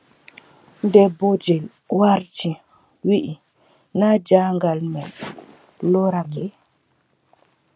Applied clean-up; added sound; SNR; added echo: none; none; none; none.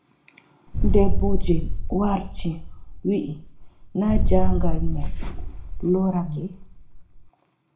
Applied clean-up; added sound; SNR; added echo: none; Boom; -5 dB; reverberation time 0.4 s.